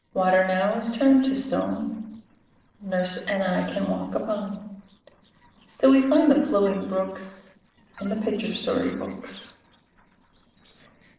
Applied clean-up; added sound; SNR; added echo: neural separator model SepFormer DNS4.